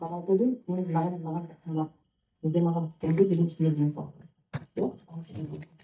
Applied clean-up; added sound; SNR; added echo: neural mask model DeepFilterNet 3.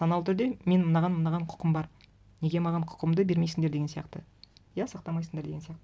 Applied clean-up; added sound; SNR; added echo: none; none; none; none.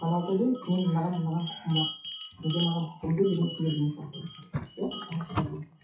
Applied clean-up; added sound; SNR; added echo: classical method WPE with log-MMSE.